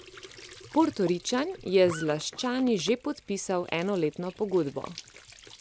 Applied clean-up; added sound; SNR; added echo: none; Squeak / Trickle, dribble / Sink (filling or washing); 18 dB; none.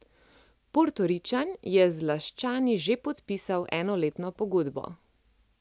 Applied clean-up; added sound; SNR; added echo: none; none; none; none.